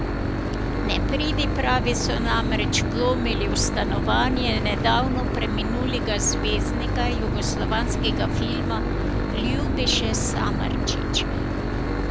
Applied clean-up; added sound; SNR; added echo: none; Engine / Boat, Water vehicle; -4 dB; none.